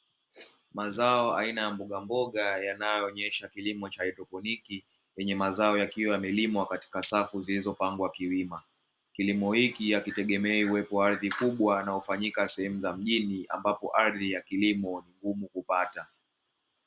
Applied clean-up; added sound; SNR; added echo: none; none; none; none.